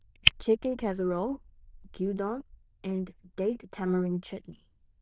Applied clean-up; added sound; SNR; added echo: neural diffusion model UNIVERSE++.